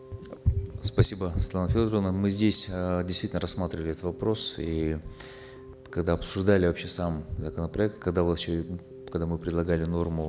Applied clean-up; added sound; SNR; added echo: none; Keyboard (musical); 19 dB; none.